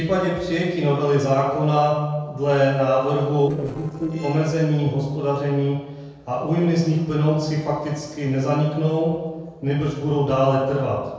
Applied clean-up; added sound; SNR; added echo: neural separator model SepFormer DNS4.